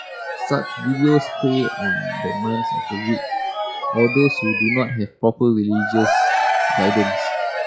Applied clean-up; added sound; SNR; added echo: classical method log-MMSE.